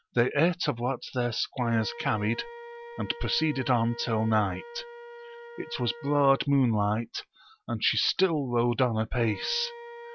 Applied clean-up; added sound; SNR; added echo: none; Wind instrument, woodwind instrument; 17 dB; none.